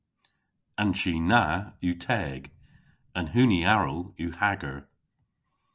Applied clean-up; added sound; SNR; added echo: none; none; none; none.